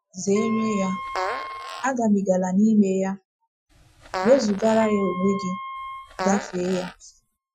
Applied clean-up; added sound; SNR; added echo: classical method Wiener filter.